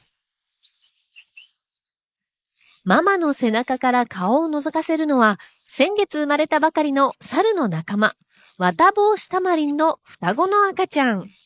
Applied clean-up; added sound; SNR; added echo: neural mask model Resemble Enhance denoiser.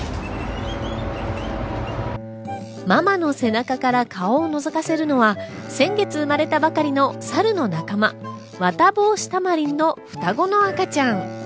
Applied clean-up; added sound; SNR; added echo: none; Bowed string instrument; 14 dB; none.